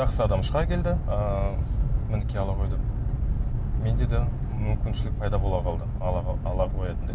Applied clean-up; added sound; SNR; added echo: none; none; none; none.